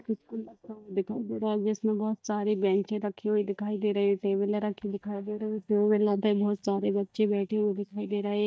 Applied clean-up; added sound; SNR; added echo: neural mask model DeepFilterNet 3.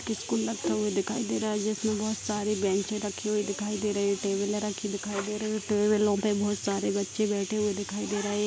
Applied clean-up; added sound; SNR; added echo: none; none; none; none.